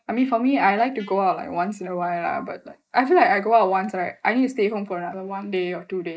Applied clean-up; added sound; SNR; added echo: neural mask model Resemble Enhance denoiser.